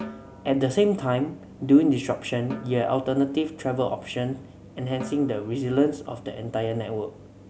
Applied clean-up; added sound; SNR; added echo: none; Snare drum; 20 dB; none.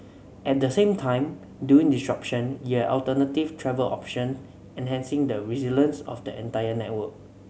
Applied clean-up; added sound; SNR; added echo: none; none; none; none.